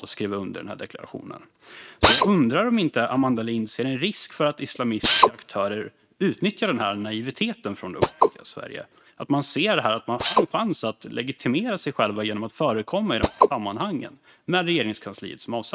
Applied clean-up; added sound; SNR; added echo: neural mask model RNNoise.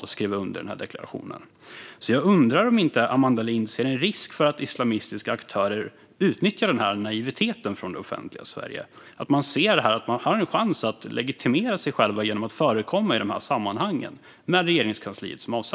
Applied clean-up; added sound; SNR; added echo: none; none; none; none.